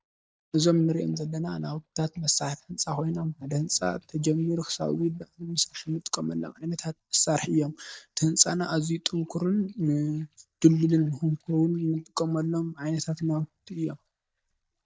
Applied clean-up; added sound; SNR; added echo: neural mask model DeepFilterNet 3.